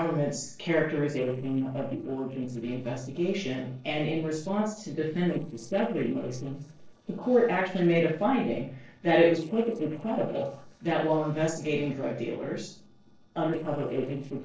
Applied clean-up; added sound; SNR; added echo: neural separator model SepFormer DNS4.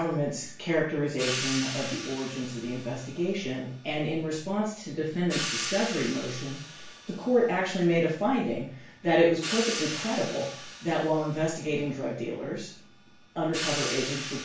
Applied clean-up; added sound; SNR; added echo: none; Hi-hat; 9 dB; reverberation time 0.4 s.